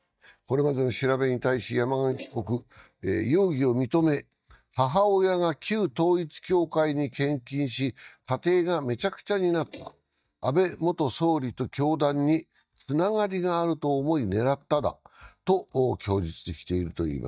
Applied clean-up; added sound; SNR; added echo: neural mask model DeepFilterNet 3.